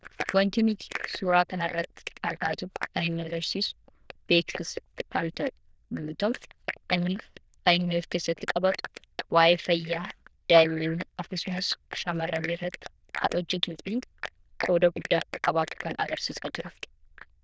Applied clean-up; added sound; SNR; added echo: neural diffusion model UNIVERSE++.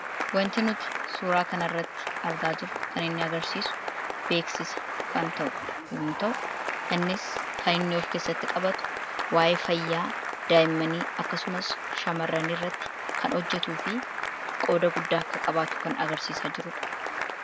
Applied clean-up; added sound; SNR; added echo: none; Applause / Cheering; 3 dB; none.